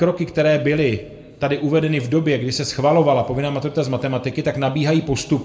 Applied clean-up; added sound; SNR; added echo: none; none; none; reverberation time 0.8 s.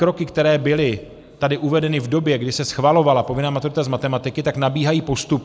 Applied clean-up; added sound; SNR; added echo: none; none; none; none.